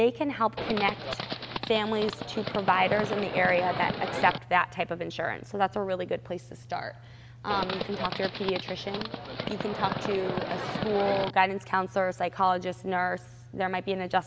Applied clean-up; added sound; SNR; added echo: none; Livestock, farm animals, working animals; 5 dB; none.